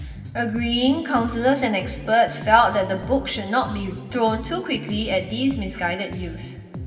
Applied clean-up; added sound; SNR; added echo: none; Bass guitar; 12 dB; reverberation time 1.9 s.